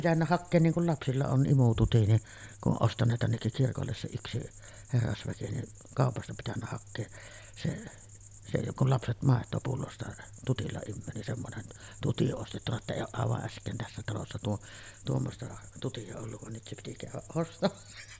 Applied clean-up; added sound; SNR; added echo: none; Cricket; -2 dB; none.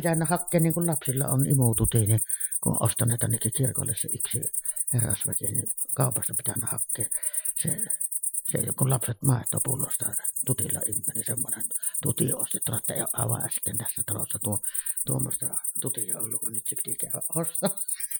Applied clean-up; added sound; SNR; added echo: classical method Wiener filter.